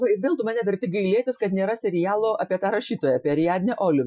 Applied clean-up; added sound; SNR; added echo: classical method Wiener filter.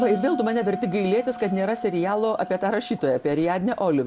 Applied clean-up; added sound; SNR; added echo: none; Bell; 13 dB; none.